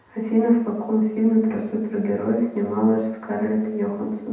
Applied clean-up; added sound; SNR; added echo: none; none; none; reverberation time 0.8 s.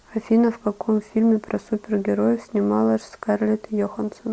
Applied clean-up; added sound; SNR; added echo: none; none; none; none.